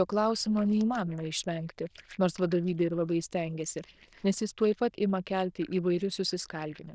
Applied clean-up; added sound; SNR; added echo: neural diffusion model UNIVERSE++.